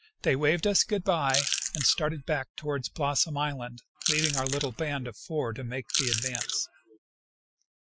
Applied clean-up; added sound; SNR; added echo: classical method Wiener filter.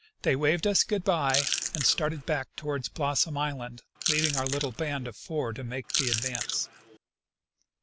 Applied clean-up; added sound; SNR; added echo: none; Chewing, mastication / Crushing; 2 dB; none.